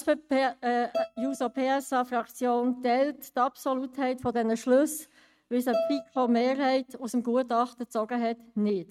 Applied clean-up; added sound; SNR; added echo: neural mask model RNNoise.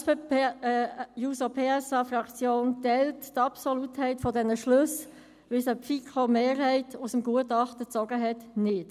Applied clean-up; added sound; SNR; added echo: none; none; none; none.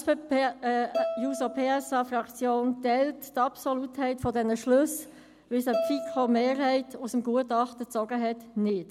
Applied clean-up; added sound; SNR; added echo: none; Bowed string instrument; 7 dB; none.